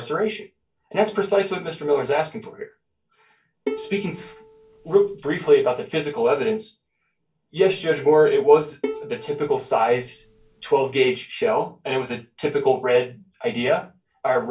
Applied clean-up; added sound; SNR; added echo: none; Bowed string instrument; 13 dB; reverberation time 0.2 s.